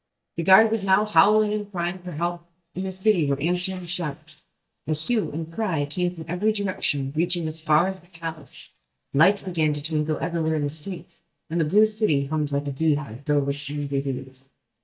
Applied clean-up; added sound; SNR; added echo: neural mask model DeepFilterNet 3.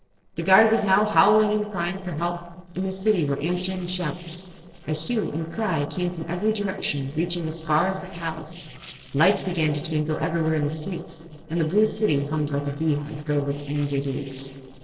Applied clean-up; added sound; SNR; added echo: neural separator model SepFormer DNS4.